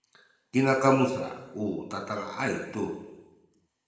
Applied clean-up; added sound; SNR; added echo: none; none; none; reverberation time 1.0 s.